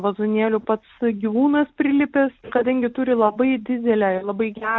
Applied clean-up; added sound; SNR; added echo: none; none; none; none.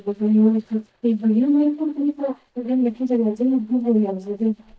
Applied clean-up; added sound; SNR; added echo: neural mask model DeepFilterNet 3.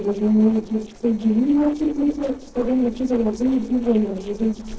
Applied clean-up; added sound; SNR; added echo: neural separator model SepFormer DNS4.